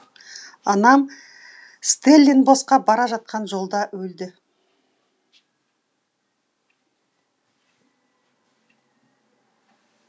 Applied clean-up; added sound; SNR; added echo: none; none; none; none.